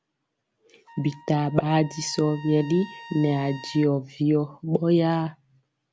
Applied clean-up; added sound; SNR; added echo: none; Trumpet; 20 dB; none.